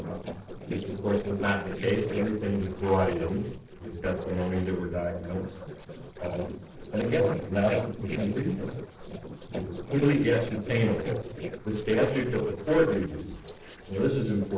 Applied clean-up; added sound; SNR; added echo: neural separator model SepFormer DNS4.